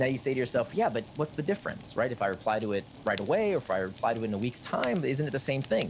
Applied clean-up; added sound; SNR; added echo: none; Fire; 15 dB; none.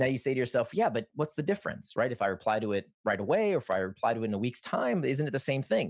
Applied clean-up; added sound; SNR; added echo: none; none; none; none.